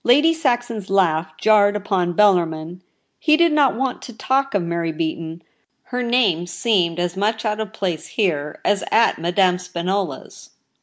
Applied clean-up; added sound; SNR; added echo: none; none; none; none.